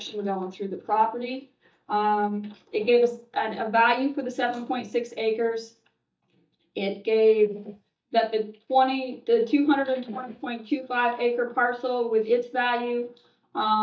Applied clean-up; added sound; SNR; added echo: neural mask model DeepFilterNet 3.